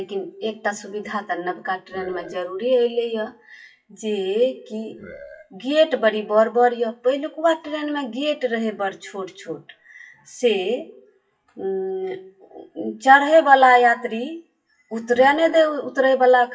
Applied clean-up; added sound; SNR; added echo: classical method WPE with log-MMSE.